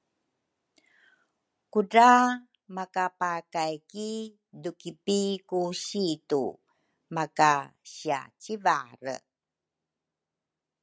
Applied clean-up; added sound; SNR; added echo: none; none; none; none.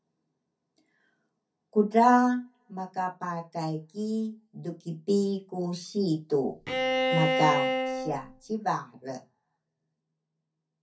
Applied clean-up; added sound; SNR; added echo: none; Bowed string instrument; -2 dB; reverberation time 0.3 s.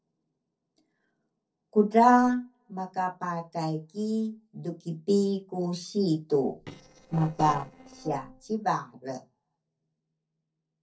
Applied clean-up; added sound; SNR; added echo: neural separator model SepFormer DNS4.